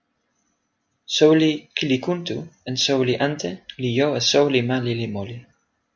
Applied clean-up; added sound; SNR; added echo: none; none; none; none.